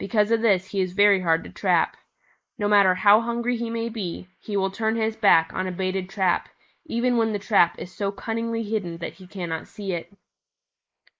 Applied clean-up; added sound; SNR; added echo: neural mask model Resemble Enhance denoiser.